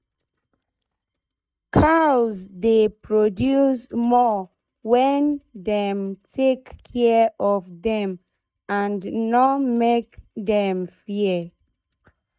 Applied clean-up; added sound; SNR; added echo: neural mask model DeepFilterNet 3.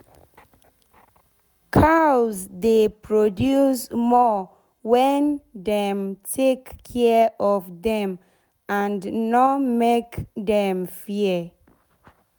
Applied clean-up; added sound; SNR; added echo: none; none; none; none.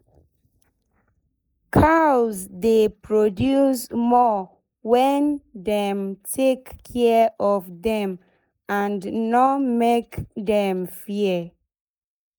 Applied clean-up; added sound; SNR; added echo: neural mask model Resemble Enhance denoiser.